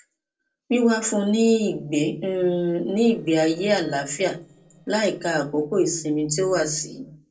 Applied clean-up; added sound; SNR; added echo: neural separator model SepFormer DNS4.